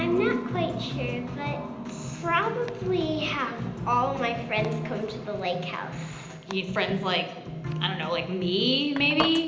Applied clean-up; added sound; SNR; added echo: none; Domestic sounds, home sounds; 15 dB; reverberation time 0.9 s.